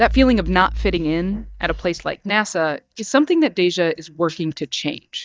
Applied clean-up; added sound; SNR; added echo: neural mask model DeepFilterNet 3.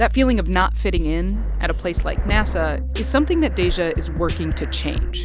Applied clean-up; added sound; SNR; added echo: none; Breathing; 19 dB; none.